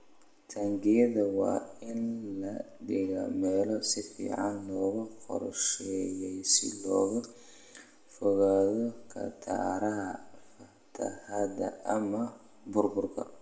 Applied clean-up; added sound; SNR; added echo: none; none; none; reverberation time 0.8 s.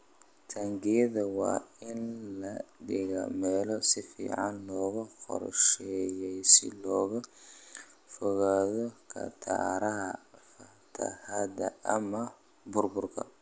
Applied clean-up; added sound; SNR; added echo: none; none; none; none.